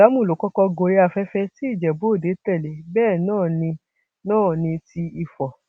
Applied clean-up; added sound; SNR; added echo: none; none; none; none.